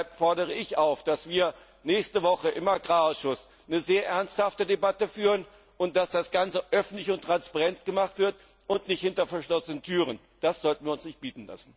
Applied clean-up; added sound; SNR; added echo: none; none; none; none.